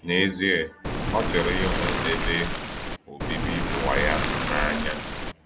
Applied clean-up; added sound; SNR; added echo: none; Waves, surf; -1 dB; none.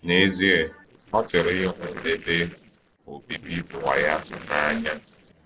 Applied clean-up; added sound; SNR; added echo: neural separator model SepFormer DNS4.